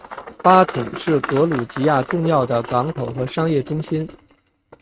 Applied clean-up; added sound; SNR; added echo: neural mask model RNNoise.